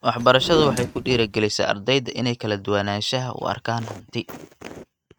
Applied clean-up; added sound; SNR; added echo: neural mask model RNNoise.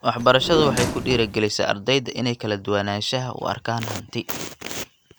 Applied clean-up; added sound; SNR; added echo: none; Drawer open or close; 4 dB; none.